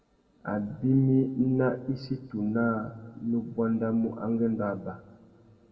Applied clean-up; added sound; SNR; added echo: none; none; none; reverberation time 1.3 s.